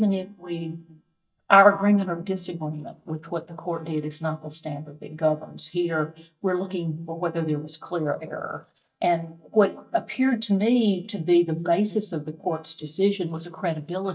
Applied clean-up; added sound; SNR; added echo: neural mask model DeepFilterNet 3.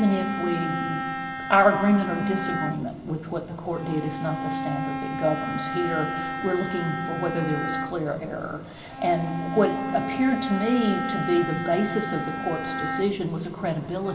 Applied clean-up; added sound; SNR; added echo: none; Bowed string instrument; 6 dB; reverberation time 2.1 s.